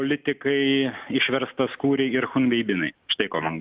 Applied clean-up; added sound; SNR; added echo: none; none; none; none.